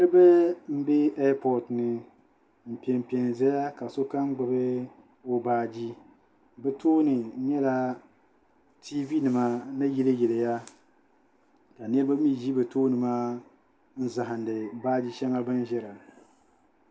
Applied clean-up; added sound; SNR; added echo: none; none; none; none.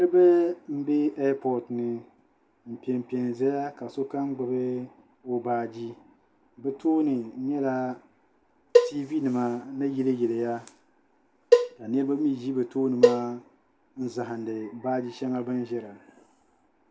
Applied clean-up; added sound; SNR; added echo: none; Cowbell; -2 dB; none.